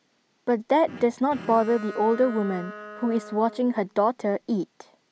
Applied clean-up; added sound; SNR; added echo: none; Bowed string instrument; 16 dB; none.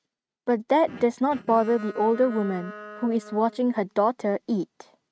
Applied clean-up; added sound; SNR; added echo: neural mask model RNNoise.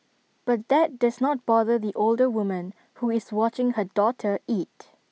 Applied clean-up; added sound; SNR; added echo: none; none; none; none.